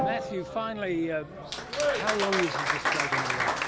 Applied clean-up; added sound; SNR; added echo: none; Applause; -3 dB; none.